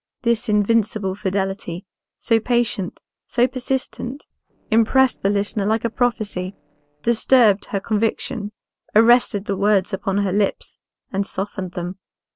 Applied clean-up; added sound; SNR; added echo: neural separator model SepFormer DNS4.